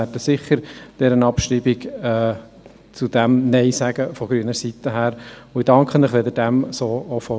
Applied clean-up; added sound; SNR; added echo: none; none; none; none.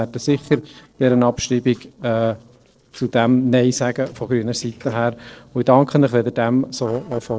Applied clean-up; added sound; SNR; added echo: neural separator model SepFormer DNS4.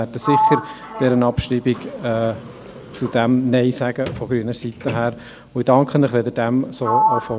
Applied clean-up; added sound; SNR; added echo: none; Sliding door; 6 dB; none.